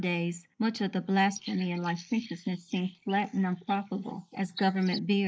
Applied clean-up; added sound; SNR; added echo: neural mask model Resemble Enhance denoiser.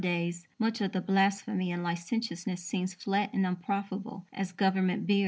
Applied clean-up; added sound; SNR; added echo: none; none; none; none.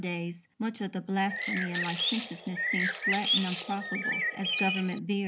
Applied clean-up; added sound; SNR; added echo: none; Rattle / Rattle (instrument) + Bird; -2 dB; none.